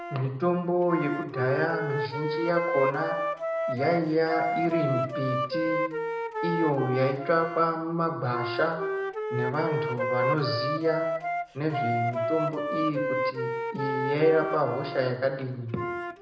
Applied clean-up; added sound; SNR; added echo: none; Wind instrument, woodwind instrument; 2 dB; reverberation time 0.8 s.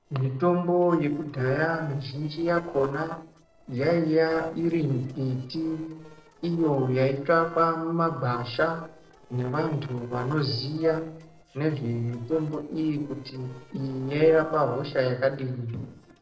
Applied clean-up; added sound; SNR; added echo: neural separator model SepFormer DNS4.